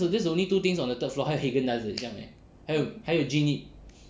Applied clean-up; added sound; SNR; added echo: none; none; none; none.